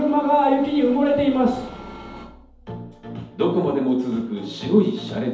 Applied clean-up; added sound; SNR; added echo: none; none; none; reverberation time 2.2 s.